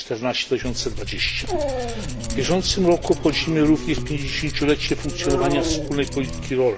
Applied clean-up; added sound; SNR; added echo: none; Dog + Tools; 5 dB; none.